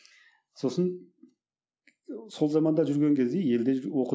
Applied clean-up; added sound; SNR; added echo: none; none; none; none.